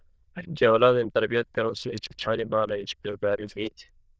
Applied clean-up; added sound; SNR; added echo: neural diffusion model UNIVERSE++.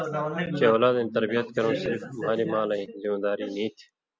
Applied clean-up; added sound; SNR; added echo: none; none; none; none.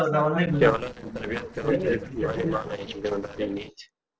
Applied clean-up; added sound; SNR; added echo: neural separator model SepFormer DNS4.